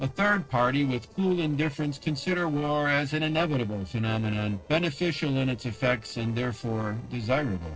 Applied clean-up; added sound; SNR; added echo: neural separator model SepFormer DNS4.